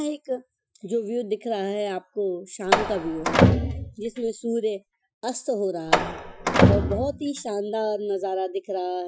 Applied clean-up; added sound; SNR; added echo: classical method Wiener filter.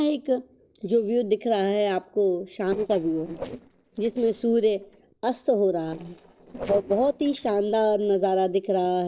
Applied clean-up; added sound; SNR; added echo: neural separator model SepFormer DNS4.